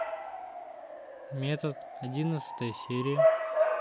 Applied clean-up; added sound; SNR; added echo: none; Bark / Motor vehicle (road) / Siren; -4 dB; none.